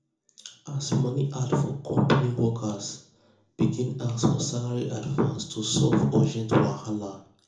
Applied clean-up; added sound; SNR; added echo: none; none; none; reverberation time 0.6 s.